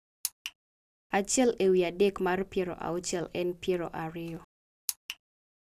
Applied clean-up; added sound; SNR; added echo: none; none; none; none.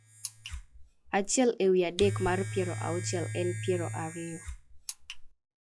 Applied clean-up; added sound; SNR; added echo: classical method log-MMSE.